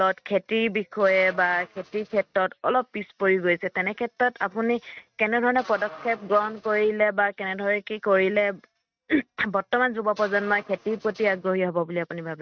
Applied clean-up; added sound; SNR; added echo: neural mask model RNNoise.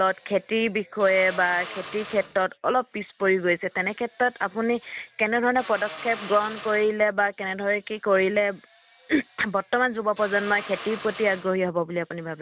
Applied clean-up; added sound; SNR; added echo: none; Drill; 16 dB; none.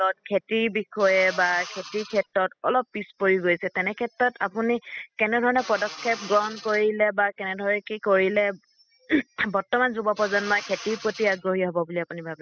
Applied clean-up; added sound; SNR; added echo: classical method spectral subtraction.